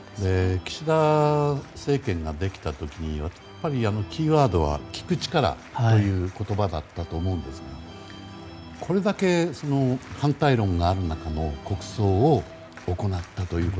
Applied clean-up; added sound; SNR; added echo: none; Organ; 19 dB; none.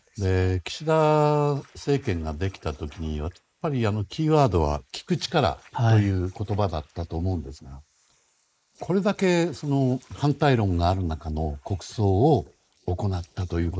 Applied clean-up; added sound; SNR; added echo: neural mask model Resemble Enhance denoiser.